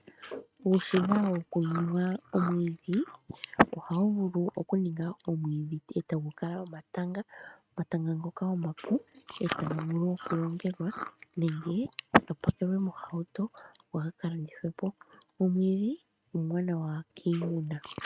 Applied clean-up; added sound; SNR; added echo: neural mask model RNNoise.